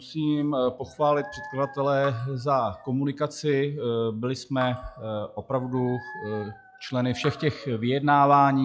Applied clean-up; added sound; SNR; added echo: classical method log-MMSE.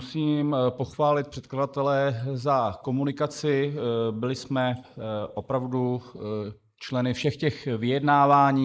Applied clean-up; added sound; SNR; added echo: neural mask model Resemble Enhance denoiser.